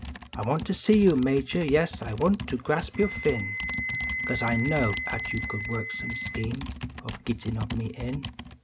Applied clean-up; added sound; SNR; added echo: none; Computer keyboard + Wind instrument, woodwind instrument; 7 dB; none.